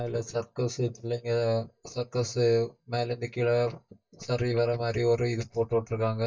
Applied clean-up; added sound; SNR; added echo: neural mask model DeepFilterNet 3.